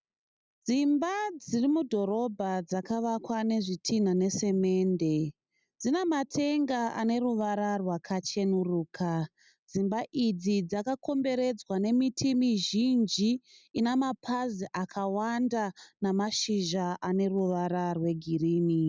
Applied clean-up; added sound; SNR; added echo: none; none; none; none.